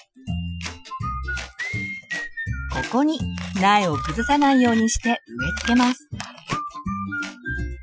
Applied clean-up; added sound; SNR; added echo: classical method Wiener filter.